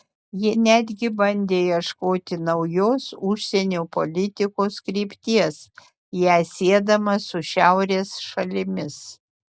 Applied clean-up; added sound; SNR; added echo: none; none; none; none.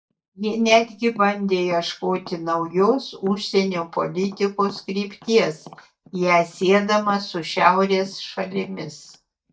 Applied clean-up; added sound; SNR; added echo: neural mask model DeepFilterNet 3.